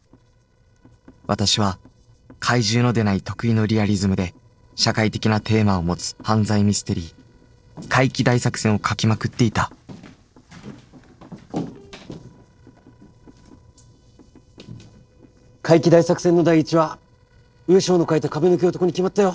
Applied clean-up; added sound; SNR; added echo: neural separator model SepFormer DNS4.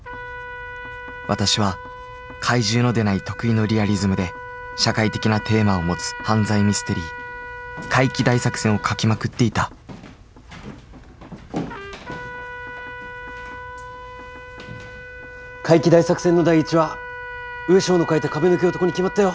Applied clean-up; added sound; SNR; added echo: none; Trumpet; 13 dB; none.